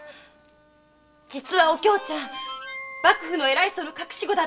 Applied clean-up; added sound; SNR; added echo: none; Harmonica; 14 dB; none.